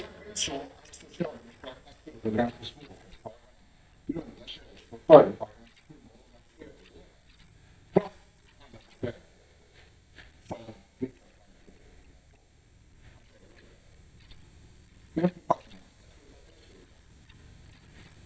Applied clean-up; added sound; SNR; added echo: neural mask model DeepFilterNet 3.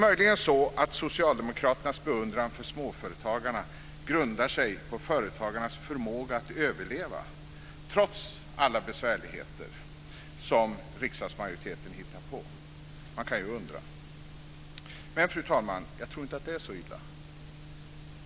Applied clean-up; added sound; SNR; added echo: none; none; none; none.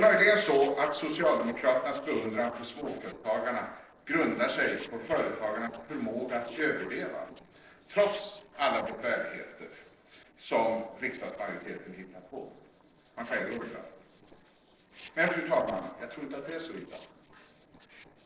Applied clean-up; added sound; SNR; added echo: neural separator model SepFormer DNS4.